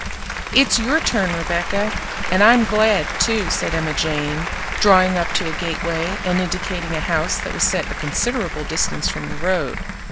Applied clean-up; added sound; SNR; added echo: none; Applause + Fire; 4 dB; none.